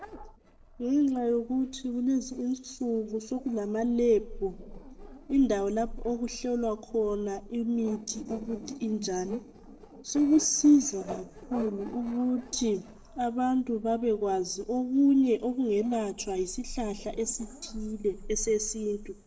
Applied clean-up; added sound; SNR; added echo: neural separator model SepFormer DNS4.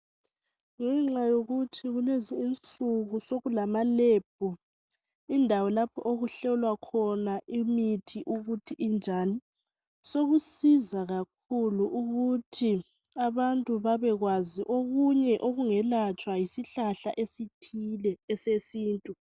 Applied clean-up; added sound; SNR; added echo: none; none; none; none.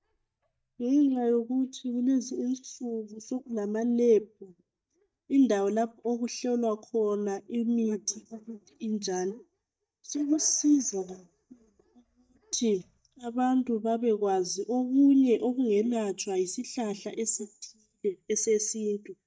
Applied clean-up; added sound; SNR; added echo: neural mask model DeepFilterNet 3.